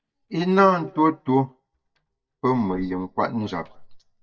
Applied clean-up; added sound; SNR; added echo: neural mask model DeepFilterNet 3.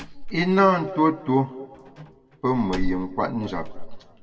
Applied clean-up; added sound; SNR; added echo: none; Slam; 9 dB; reverberation time 1.3 s.